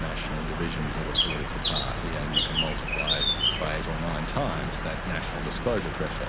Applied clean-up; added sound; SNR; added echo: none; Bird; -4 dB; none.